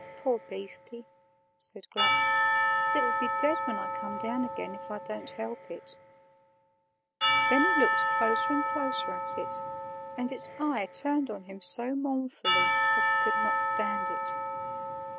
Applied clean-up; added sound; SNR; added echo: none; Church bell / Percussion; -3 dB; none.